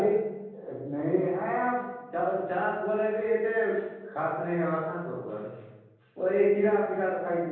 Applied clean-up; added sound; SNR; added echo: none; none; none; reverberation time 1.3 s.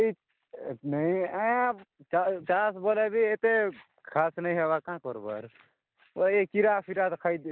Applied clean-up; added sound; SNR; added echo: none; none; none; none.